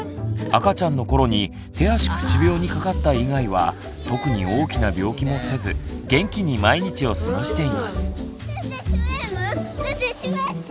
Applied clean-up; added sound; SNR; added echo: none; none; none; none.